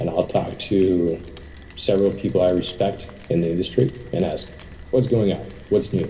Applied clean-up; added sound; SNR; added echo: none; Rain; 19 dB; reverberation time 2.7 s.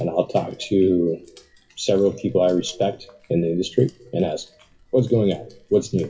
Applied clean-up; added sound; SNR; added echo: classical method WPE with log-MMSE.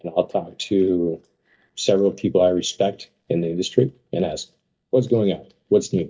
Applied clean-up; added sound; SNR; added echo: neural mask model DeepFilterNet 3.